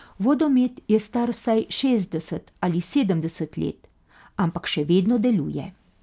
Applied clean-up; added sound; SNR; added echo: none; none; none; none.